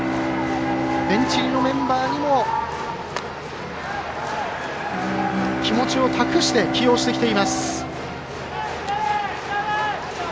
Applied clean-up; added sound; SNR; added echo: none; Bowed string instrument; 5 dB; none.